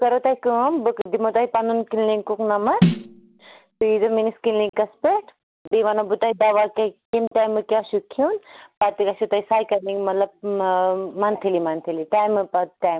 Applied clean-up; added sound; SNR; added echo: none; Snare drum; 2 dB; none.